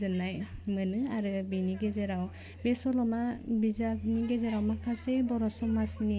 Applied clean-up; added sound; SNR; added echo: none; none; none; none.